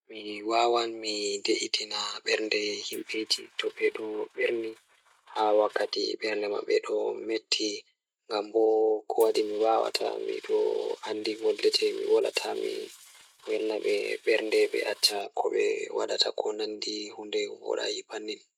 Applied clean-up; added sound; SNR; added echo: neural mask model RNNoise.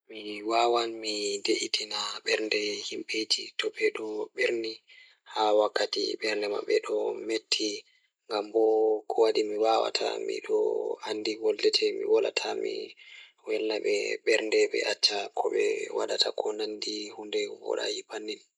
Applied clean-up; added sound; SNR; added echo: none; none; none; none.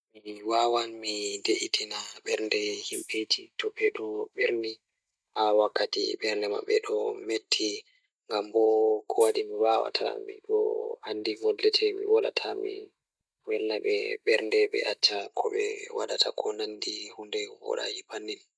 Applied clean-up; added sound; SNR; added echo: neural mask model DeepFilterNet 3.